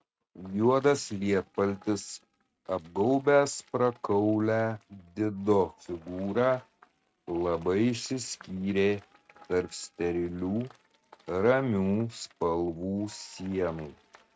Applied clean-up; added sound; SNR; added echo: neural mask model RNNoise.